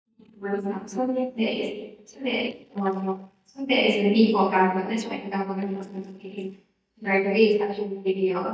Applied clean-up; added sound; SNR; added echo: neural mask model DeepFilterNet 3.